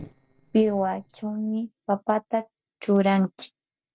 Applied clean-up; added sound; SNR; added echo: neural separator model SepFormer DNS4.